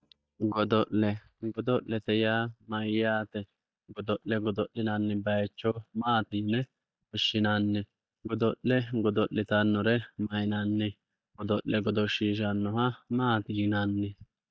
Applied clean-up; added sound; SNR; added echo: neural mask model DeepFilterNet 3.